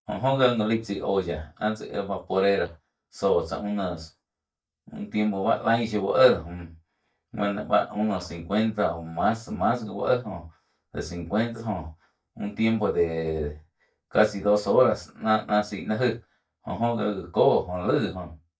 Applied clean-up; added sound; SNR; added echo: neural mask model DeepFilterNet 3.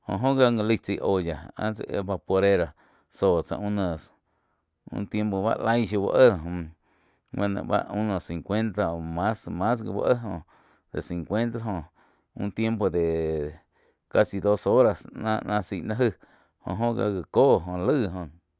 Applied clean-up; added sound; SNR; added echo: none; none; none; none.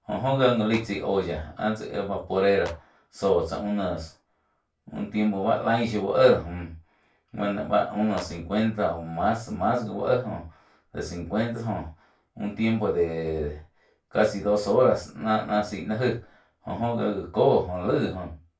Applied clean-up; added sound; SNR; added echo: none; Clapping; 20 dB; reverberation time 0.2 s.